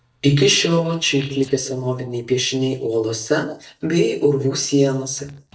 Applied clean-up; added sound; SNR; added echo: neural mask model DeepFilterNet 3.